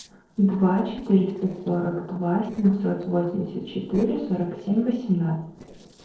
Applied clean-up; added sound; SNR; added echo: neural separator model SepFormer DNS4.